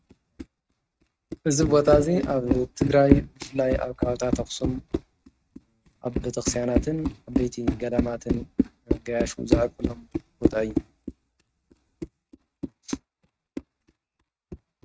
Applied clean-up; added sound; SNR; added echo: neural mask model RNNoise.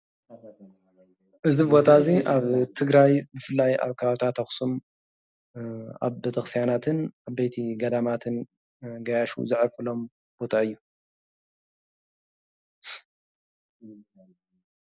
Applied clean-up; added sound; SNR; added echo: none; none; none; none.